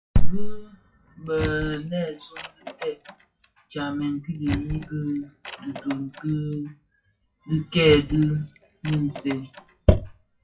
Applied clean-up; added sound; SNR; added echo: classical method WPE with log-MMSE.